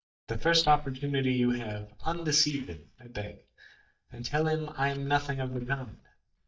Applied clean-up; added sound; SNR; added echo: neural mask model DeepFilterNet 3.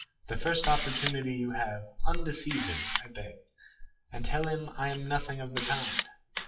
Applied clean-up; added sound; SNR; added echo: classical method WPE with log-MMSE.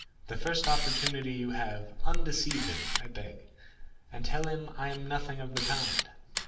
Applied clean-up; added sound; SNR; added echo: none; Camera; 8 dB; reverberation time 0.6 s.